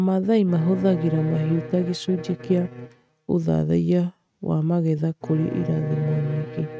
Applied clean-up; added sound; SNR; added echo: neural mask model RNNoise.